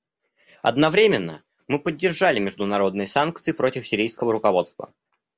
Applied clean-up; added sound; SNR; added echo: none; none; none; none.